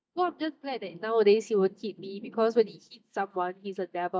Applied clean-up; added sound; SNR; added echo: neural mask model DeepFilterNet 3.